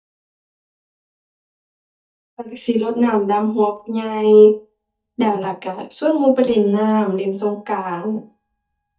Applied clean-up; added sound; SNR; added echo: neural mask model DeepFilterNet 3.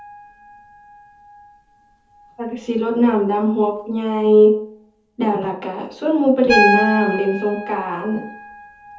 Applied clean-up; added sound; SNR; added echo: none; Piano; 7 dB; reverberation time 0.5 s.